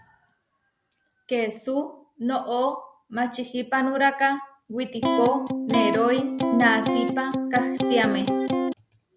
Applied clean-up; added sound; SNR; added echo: none; Electric guitar; -1 dB; none.